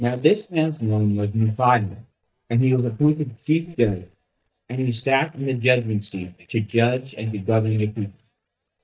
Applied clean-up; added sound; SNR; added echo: neural mask model DeepFilterNet 3.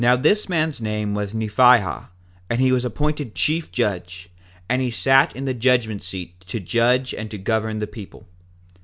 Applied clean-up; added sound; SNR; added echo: none; none; none; none.